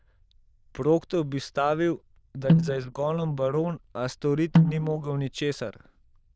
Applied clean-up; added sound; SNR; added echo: neural diffusion model UNIVERSE++.